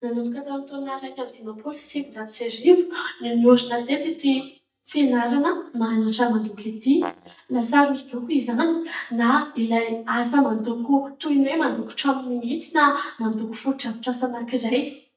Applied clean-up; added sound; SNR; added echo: neural mask model DeepFilterNet 3.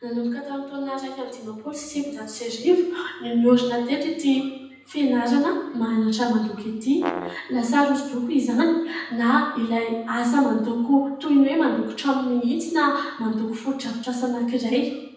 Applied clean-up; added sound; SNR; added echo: none; Brass instrument; 11 dB; reverberation time 0.9 s.